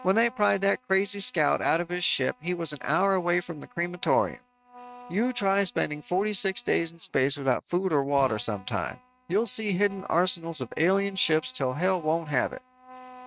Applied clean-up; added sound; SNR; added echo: neural mask model RNNoise.